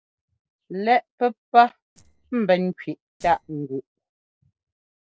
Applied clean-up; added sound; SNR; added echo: neural separator model SepFormer DNS4.